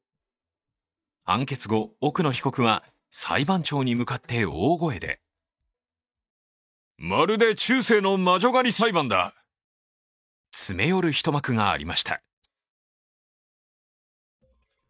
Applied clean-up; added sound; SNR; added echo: neural mask model DeepFilterNet 3.